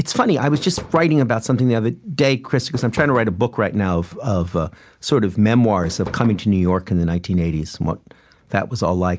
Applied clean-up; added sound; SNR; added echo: none; Fireworks; 17 dB; none.